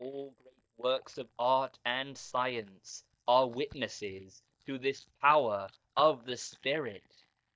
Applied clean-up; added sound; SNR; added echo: neural mask model DeepFilterNet 3.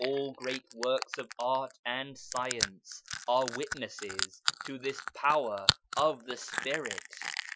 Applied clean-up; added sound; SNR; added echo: classical method Wiener filter.